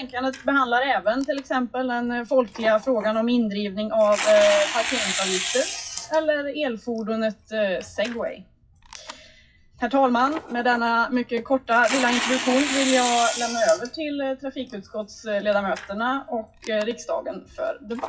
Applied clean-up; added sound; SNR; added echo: classical method WPE with log-MMSE.